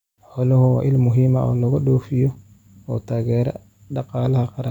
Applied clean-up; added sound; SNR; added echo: none; none; none; none.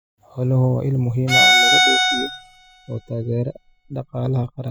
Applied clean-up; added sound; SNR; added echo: classical method spectral subtraction.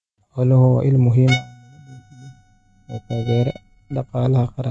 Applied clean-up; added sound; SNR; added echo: neural mask model RNNoise.